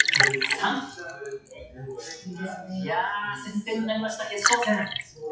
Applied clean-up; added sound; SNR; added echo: classical method WPE with log-MMSE.